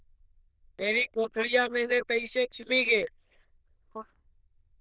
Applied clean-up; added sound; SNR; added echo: neural diffusion model UNIVERSE++.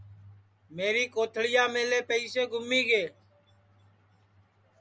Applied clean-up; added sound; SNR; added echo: none; none; none; none.